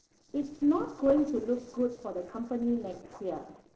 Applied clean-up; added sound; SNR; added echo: neural separator model SepFormer DNS4.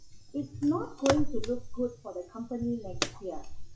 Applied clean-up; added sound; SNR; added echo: classical method WPE with log-MMSE.